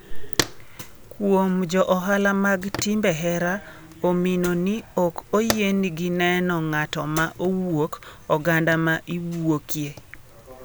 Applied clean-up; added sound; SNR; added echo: none; Fire; 14 dB; none.